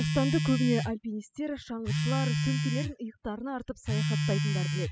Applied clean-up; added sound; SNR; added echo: classical method spectral subtraction.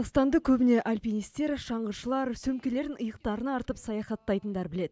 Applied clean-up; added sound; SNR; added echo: none; none; none; none.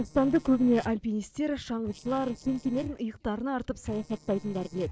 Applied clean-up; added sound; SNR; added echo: neural separator model SepFormer DNS4.